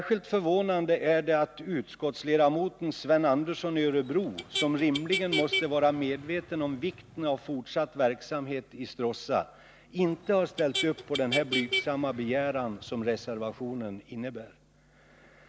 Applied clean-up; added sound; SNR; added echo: none; Motor vehicle (road); 8 dB; none.